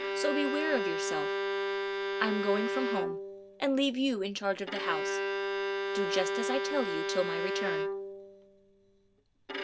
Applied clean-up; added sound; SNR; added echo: none; Bowed string instrument; -1 dB; none.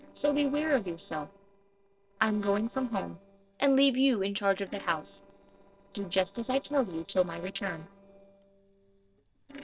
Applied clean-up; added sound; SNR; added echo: neural separator model SepFormer DNS4.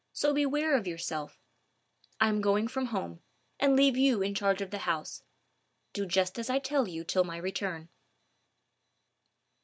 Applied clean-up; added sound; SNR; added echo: none; none; none; none.